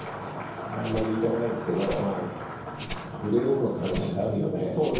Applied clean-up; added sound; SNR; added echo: none; Rattle (instrument); 16 dB; reverberation time 0.9 s.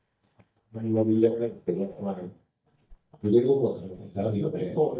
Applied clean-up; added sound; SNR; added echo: neural mask model DeepFilterNet 3.